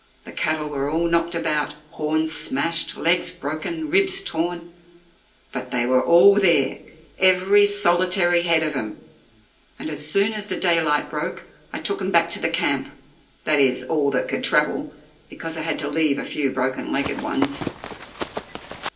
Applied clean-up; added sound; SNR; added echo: none; Run; 9 dB; reverberation time 0.3 s.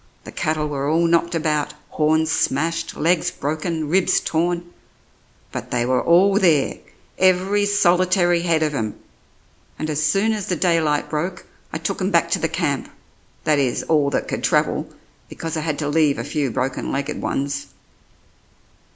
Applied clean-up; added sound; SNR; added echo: none; none; none; none.